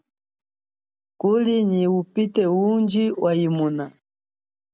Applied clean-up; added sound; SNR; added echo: none; none; none; none.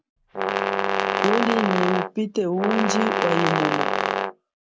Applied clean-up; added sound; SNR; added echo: none; Brass instrument; -2 dB; none.